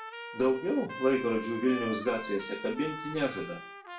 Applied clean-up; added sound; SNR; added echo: none; Trumpet; 11 dB; reverberation time 0.3 s.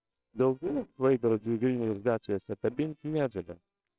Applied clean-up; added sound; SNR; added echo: neural separator model SepFormer WHAMR!.